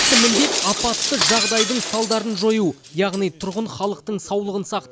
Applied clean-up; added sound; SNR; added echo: none; Shatter; 1 dB; none.